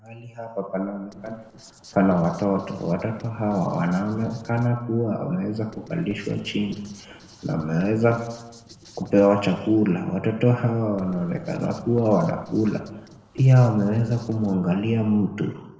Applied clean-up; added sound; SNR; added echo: neural separator model SepFormer DNS4.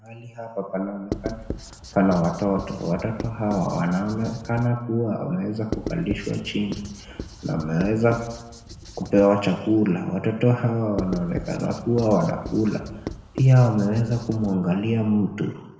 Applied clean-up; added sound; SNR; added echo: none; Writing; 12 dB; reverberation time 0.9 s.